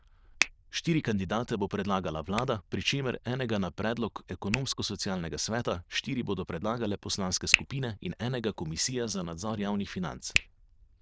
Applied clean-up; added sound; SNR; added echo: neural diffusion model UNIVERSE++.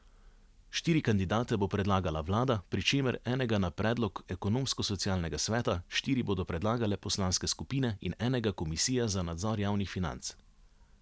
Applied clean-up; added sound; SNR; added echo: none; none; none; none.